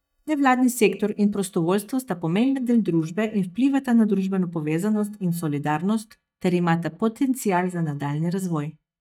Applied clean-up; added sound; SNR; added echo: neural mask model DeepFilterNet 3.